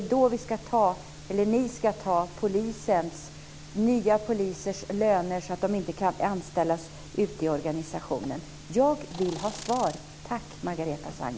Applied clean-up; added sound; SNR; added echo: none; Insect; 15 dB; none.